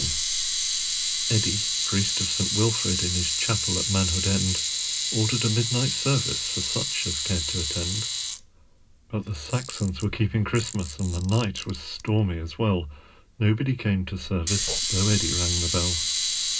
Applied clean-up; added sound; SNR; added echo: none; Camera; 1 dB; reverberation time 0.2 s.